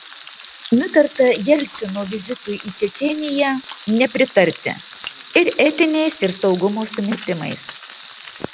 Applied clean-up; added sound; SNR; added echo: none; Frying (food); 17 dB; none.